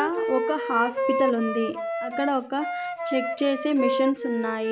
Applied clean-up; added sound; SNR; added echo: none; Wind instrument, woodwind instrument; 2 dB; none.